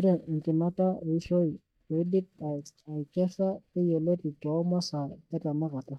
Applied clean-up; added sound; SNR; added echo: neural mask model DeepFilterNet 3.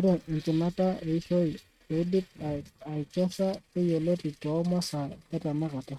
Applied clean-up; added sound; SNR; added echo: neural mask model RNNoise.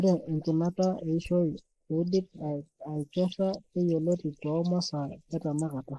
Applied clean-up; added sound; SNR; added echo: neural mask model Resemble Enhance denoiser.